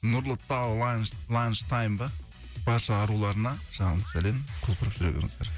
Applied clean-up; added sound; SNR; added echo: none; none; none; none.